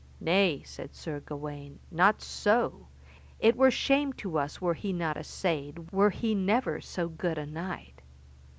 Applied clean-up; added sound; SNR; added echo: none; none; none; none.